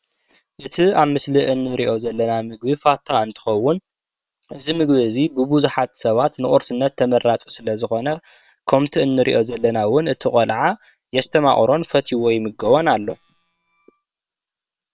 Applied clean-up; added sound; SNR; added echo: neural separator model SepFormer WHAM!.